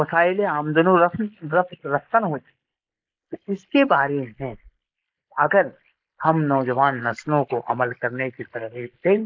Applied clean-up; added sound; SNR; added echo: neural mask model Resemble Enhance denoiser.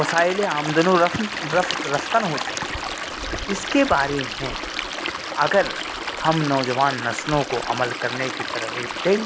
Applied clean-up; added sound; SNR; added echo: none; Stream; 6 dB; none.